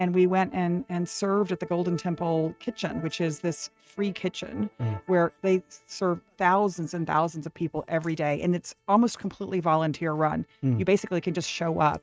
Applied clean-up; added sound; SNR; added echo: neural mask model RNNoise.